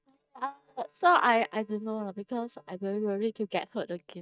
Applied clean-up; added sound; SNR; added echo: neural mask model DeepFilterNet 3.